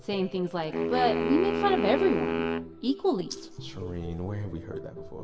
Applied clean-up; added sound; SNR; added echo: none; Wind instrument, woodwind instrument; 2 dB; reverberation time 2.7 s.